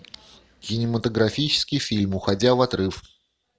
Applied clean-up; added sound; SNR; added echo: none; none; none; none.